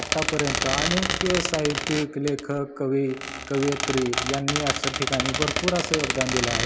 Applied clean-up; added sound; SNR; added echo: none; Squeak; 1 dB; none.